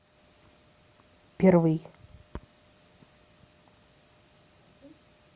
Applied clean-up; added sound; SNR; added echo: none; none; none; none.